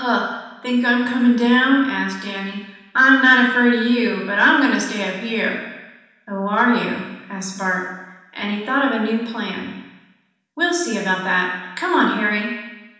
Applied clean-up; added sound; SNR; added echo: none; none; none; reverberation time 1.1 s.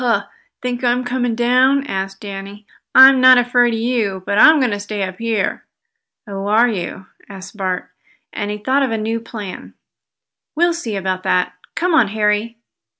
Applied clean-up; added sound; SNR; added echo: none; none; none; none.